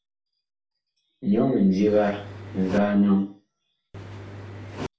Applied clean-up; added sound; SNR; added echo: none; Engine; 12 dB; reverberation time 0.4 s.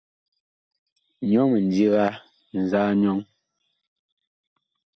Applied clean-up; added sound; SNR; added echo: none; none; none; none.